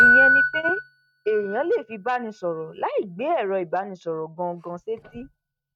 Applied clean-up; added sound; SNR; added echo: neural mask model RNNoise.